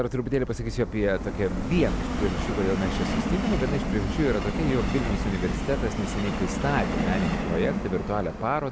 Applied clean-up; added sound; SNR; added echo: none; Subway, metro, underground; 1 dB; none.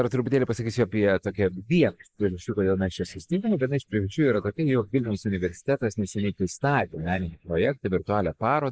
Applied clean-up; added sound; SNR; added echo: neural mask model Resemble Enhance denoiser.